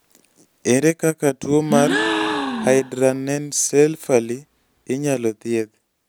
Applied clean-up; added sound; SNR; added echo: none; Gasp; 5 dB; none.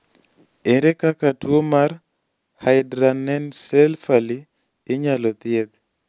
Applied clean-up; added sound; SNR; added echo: none; none; none; none.